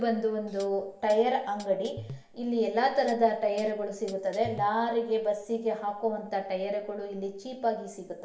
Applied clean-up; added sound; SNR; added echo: none; Hi-hat; 18 dB; reverberation time 0.6 s.